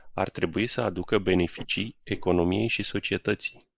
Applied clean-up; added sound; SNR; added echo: neural mask model Resemble Enhance denoiser.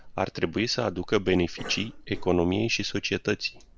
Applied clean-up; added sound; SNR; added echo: none; Cough; 14 dB; none.